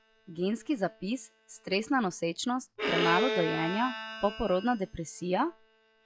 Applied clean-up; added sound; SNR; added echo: classical method log-MMSE.